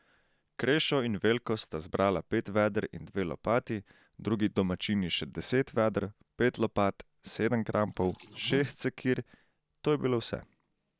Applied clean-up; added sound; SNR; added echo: none; Liquid; 12 dB; none.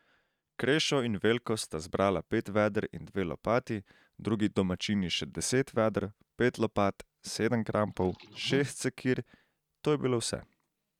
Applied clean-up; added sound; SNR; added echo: neural mask model RNNoise.